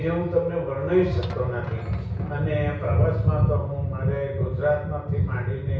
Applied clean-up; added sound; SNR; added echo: none; Squeak / Thump, thud; 18 dB; reverberation time 0.6 s.